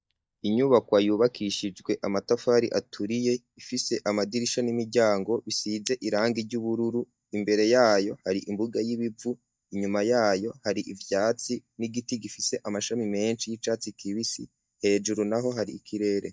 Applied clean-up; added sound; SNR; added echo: neural mask model DeepFilterNet 3.